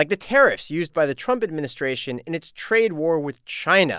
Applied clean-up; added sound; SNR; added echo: none; none; none; none.